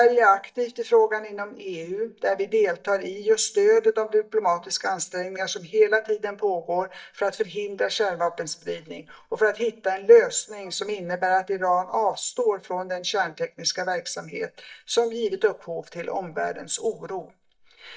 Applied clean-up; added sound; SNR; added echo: neural mask model DeepFilterNet 3.